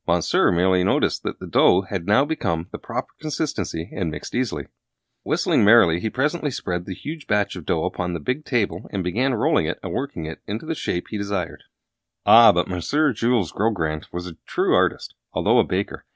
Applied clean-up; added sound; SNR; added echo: none; none; none; none.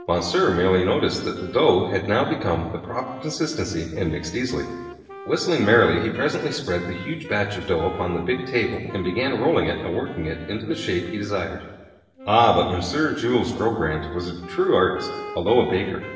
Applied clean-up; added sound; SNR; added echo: none; Wind instrument, woodwind instrument; 16 dB; reverberation time 1.2 s.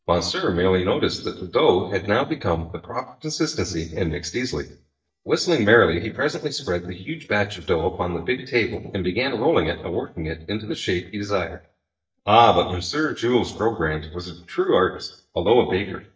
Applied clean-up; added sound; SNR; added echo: neural mask model DeepFilterNet 3.